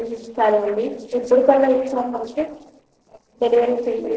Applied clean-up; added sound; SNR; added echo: neural separator model SepFormer DNS4.